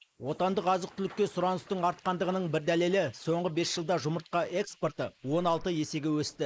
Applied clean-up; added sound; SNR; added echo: neural mask model Resemble Enhance denoiser.